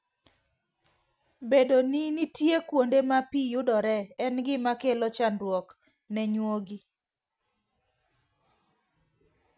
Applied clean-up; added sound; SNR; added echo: none; none; none; none.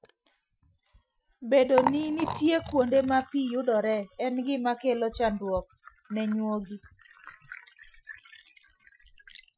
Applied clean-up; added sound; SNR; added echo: classical method Wiener filter.